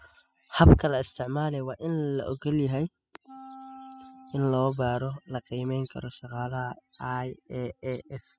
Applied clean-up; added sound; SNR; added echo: classical method spectral subtraction.